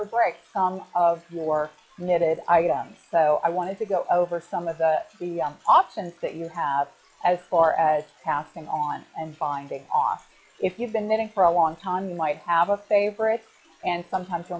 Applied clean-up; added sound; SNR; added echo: classical method log-MMSE.